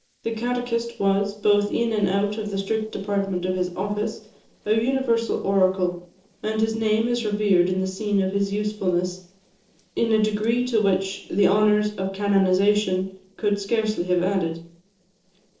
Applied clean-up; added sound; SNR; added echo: neural separator model SepFormer DNS4.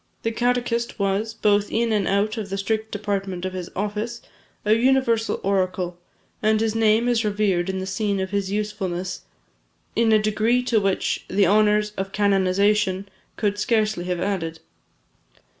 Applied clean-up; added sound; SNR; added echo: none; none; none; none.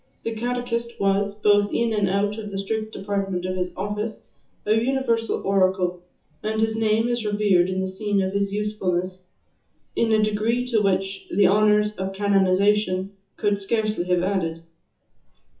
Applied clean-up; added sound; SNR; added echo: classical method WPE with log-MMSE.